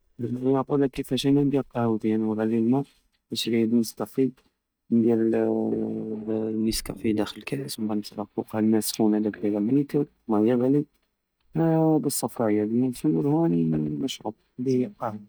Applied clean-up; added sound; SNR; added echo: neural mask model DeepFilterNet 3.